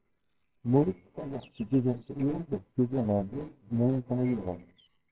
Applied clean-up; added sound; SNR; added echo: neural separator model SepFormer WHAMR!.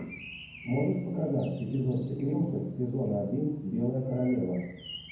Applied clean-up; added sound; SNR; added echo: none; Bird; 19 dB; reverberation time 0.9 s.